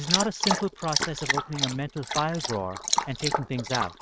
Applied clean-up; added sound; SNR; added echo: neural mask model RNNoise.